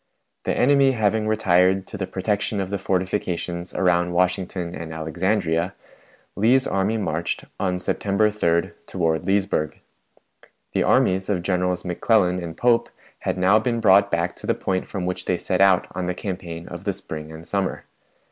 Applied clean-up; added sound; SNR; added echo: none; none; none; none.